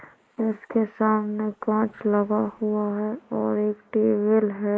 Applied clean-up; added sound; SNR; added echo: neural mask model Resemble Enhance denoiser.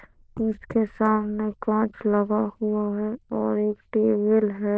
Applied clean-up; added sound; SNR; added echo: neural diffusion model UNIVERSE++.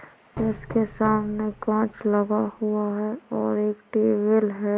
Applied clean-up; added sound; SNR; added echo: none; Knock; 16 dB; none.